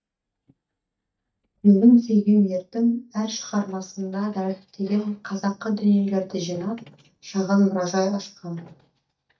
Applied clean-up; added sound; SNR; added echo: neural mask model DeepFilterNet 3.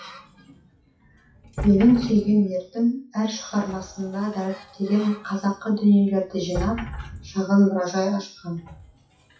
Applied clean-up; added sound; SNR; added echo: classical method WPE with log-MMSE.